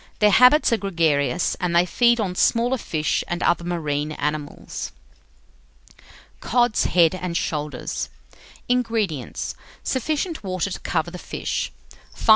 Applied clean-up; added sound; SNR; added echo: none; none; none; none.